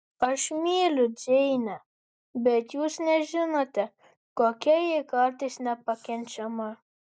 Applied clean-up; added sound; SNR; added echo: none; none; none; none.